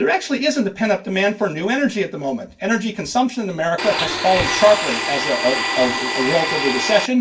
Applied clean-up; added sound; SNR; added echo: none; Domestic sounds, home sounds; 2 dB; reverberation time 0.2 s.